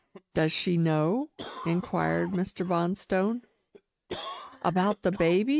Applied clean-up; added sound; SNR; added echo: neural mask model RNNoise.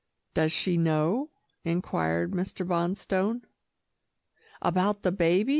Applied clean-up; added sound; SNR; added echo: none; none; none; none.